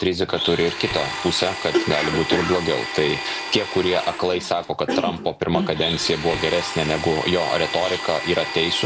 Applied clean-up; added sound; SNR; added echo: none; Domestic sounds, home sounds + Cough; 5 dB; none.